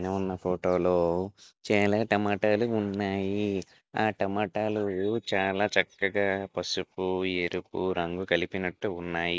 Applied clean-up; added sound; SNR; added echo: none; none; none; none.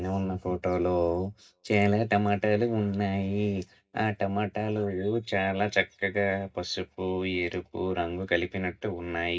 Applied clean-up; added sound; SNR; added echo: none; none; none; reverberation time 0.4 s.